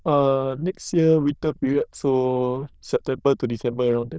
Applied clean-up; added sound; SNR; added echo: neural diffusion model UNIVERSE++.